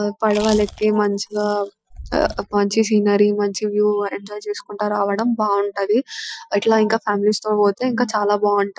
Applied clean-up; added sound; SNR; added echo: classical method spectral subtraction.